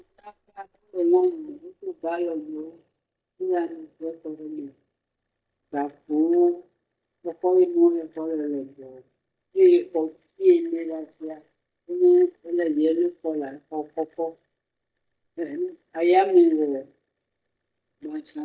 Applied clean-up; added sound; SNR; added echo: neural mask model DeepFilterNet 3.